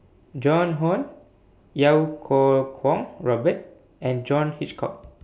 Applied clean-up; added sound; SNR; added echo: none; none; none; none.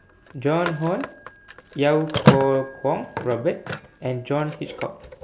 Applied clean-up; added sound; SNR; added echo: none; Telephone; 3 dB; none.